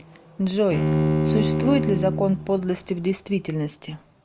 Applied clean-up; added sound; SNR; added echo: none; Bowed string instrument; 1 dB; none.